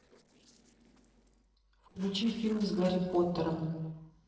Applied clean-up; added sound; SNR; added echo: neural separator model SepFormer DNS4.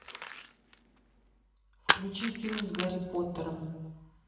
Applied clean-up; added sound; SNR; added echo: none; Splash, splatter; -2 dB; reverberation time 1.3 s.